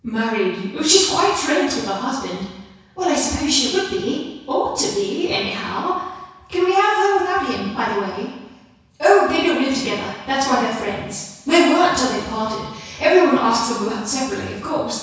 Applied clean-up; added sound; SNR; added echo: none; none; none; reverberation time 1.1 s.